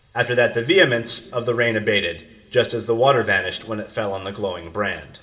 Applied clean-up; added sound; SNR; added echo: none; none; none; reverberation time 1.6 s.